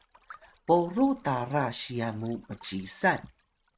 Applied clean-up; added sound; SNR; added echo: neural mask model RNNoise.